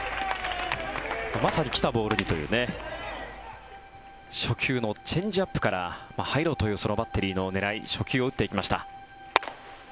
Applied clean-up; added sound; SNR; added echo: none; Bowed string instrument; 20 dB; none.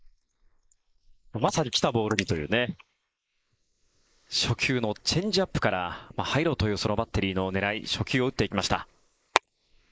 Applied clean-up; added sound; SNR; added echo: neural mask model Resemble Enhance denoiser.